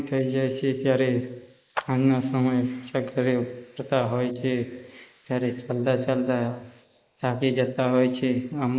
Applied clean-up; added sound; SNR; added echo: neural mask model Resemble Enhance denoiser.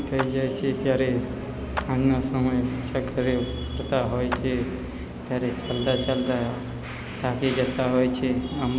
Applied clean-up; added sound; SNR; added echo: none; Clapping; 14 dB; none.